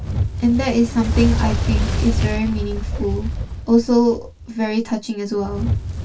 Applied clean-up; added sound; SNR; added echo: none; Fire; 2 dB; reverberation time 0.1 s.